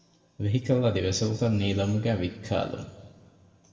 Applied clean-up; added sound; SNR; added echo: none; none; none; reverberation time 1.7 s.